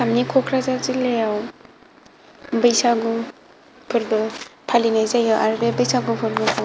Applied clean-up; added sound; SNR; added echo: none; Guitar; 19 dB; none.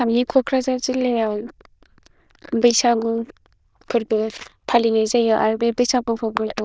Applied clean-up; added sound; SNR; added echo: neural diffusion model UNIVERSE++.